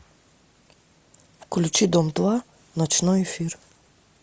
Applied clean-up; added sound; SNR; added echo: none; none; none; none.